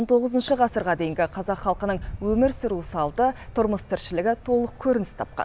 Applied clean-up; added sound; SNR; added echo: none; none; none; none.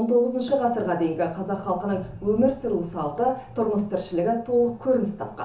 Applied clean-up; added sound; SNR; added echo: none; none; none; reverberation time 0.8 s.